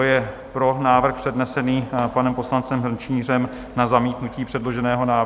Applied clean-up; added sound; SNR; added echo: none; none; none; none.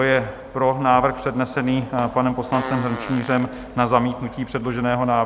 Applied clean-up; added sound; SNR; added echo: none; Fart; 14 dB; none.